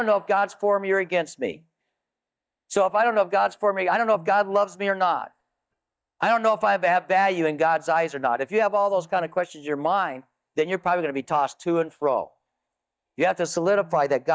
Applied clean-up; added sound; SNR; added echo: neural mask model DeepFilterNet 3.